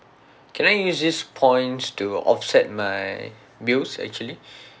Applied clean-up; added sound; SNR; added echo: none; none; none; none.